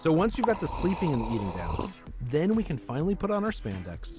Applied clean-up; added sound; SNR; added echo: none; Liquid; 10 dB; none.